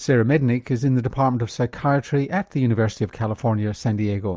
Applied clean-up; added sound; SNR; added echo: none; none; none; none.